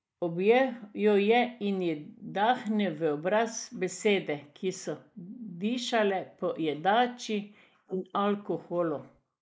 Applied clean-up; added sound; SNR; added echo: neural mask model Resemble Enhance denoiser.